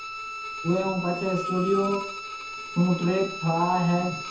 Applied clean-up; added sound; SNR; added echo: none; Bowed string instrument; 8 dB; reverberation time 0.5 s.